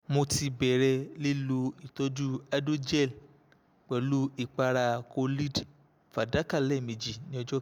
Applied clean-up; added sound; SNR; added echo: none; none; none; none.